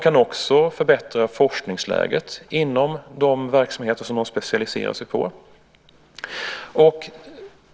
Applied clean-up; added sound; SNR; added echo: none; none; none; none.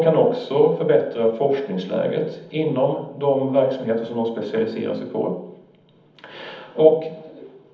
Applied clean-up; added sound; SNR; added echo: none; none; none; reverberation time 0.8 s.